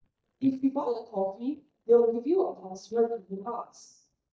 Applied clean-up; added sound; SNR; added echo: neural mask model DeepFilterNet 3.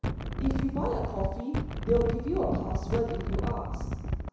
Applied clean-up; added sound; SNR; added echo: none; Wind; 0 dB; reverberation time 1.0 s.